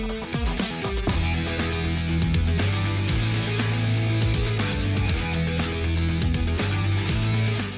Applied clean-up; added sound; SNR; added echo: none; none; none; none.